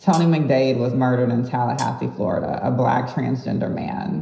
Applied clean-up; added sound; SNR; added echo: none; Hi-hat; 19 dB; reverberation time 0.9 s.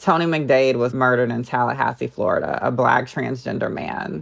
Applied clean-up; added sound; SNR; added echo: none; none; none; none.